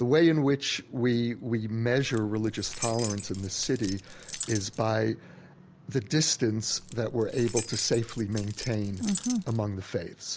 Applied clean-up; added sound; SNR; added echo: none; Keys jangling; 12 dB; none.